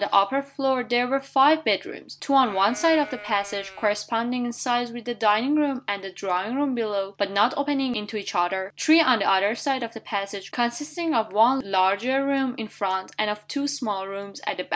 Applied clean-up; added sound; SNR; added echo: none; Livestock, farm animals, working animals; 16 dB; none.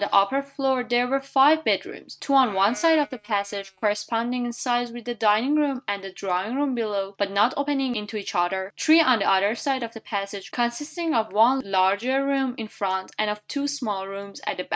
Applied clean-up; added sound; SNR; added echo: neural mask model RNNoise.